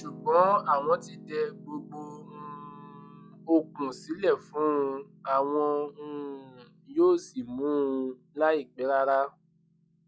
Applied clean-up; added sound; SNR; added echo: classical method log-MMSE.